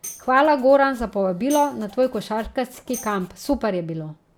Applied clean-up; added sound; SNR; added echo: none; Zipper (clothing) + Tambourine; 20 dB; none.